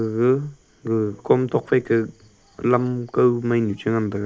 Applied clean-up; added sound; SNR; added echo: none; none; none; none.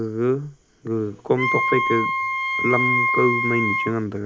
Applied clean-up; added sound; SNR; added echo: none; Wind instrument, woodwind instrument; -1 dB; none.